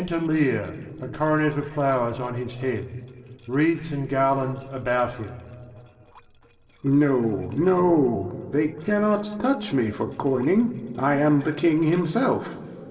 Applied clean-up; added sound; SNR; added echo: neural separator model SepFormer DNS4.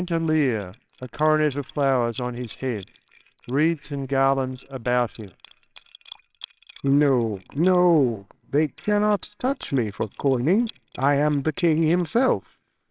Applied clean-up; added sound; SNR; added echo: neural separator model SepFormer WHAMR!.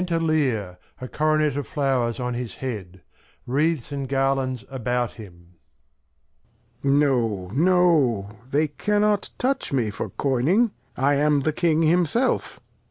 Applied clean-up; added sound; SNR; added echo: none; none; none; none.